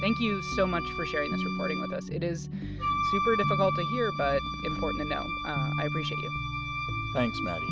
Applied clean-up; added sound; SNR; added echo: none; Wind instrument, woodwind instrument; 3 dB; none.